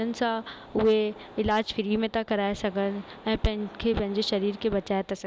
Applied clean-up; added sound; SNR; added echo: none; none; none; none.